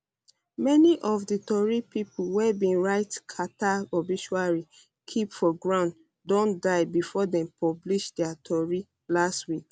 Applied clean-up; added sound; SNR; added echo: none; none; none; none.